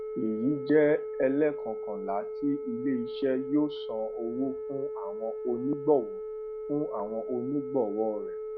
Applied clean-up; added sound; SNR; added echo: none; Telephone; 6 dB; none.